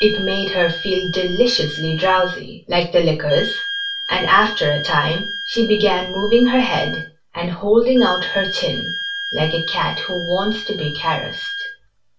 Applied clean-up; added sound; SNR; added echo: none; Wind instrument, woodwind instrument; 8 dB; reverberation time 0.2 s.